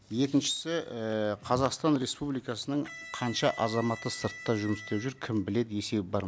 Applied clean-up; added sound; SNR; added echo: none; Electric guitar; 14 dB; none.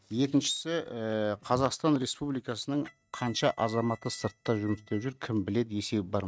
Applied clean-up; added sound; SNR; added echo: neural mask model RNNoise.